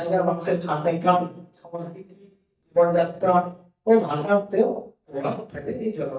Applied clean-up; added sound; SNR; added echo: neural mask model DeepFilterNet 3.